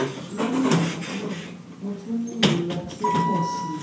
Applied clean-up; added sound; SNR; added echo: none; Sliding door; -3 dB; reverberation time 0.7 s.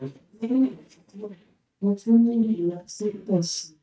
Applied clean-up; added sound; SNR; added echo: neural mask model DeepFilterNet 3.